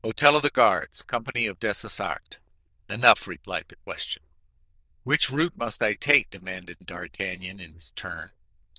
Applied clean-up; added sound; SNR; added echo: neural diffusion model UNIVERSE++.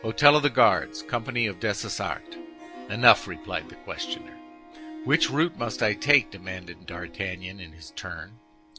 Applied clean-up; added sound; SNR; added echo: none; Harp + Bowed string instrument; 16 dB; none.